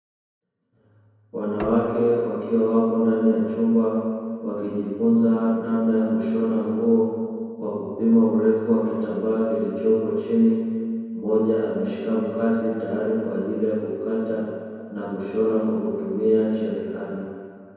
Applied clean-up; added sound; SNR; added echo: none; Bowed string instrument; 15 dB; reverberation time 2.2 s.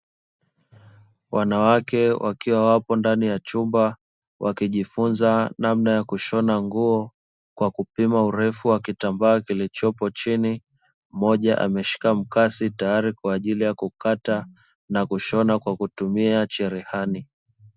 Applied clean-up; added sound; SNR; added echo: none; none; none; none.